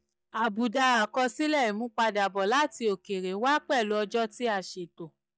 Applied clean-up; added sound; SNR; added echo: neural mask model DeepFilterNet 3.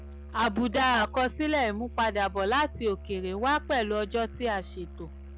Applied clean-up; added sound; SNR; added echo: none; Musical instrument; 14 dB; none.